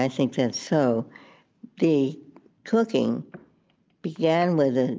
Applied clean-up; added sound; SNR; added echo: none; none; none; none.